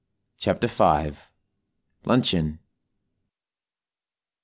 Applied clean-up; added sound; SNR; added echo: none; none; none; none.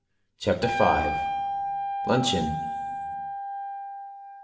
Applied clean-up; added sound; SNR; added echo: none; Wind instrument, woodwind instrument; 2 dB; reverberation time 1.6 s.